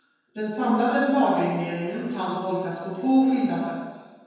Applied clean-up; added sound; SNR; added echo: none; none; none; reverberation time 1.2 s.